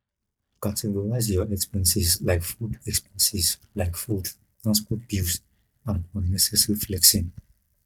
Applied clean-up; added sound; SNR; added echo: neural mask model DeepFilterNet 3.